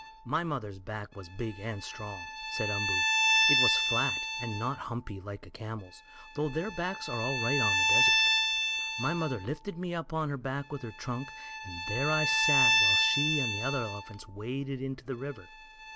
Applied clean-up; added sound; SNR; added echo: none; Bowed string instrument; -4 dB; none.